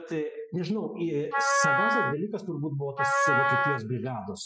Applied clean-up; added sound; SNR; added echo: classical method Wiener filter.